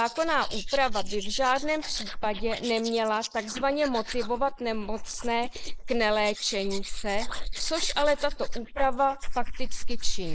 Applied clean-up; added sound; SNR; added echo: neural mask model Resemble Enhance denoiser.